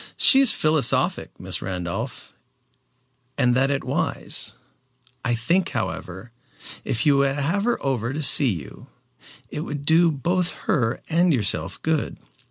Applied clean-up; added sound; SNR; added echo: none; none; none; none.